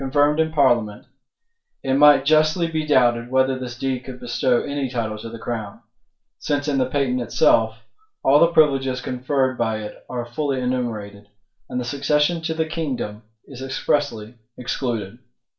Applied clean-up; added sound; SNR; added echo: none; none; none; reverberation time 0.3 s.